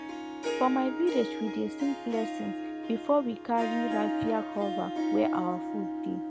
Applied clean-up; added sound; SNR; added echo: none; Harp; 2 dB; none.